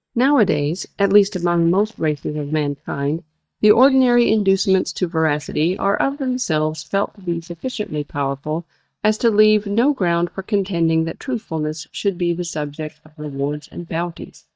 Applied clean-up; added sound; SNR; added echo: neural mask model DeepFilterNet 3.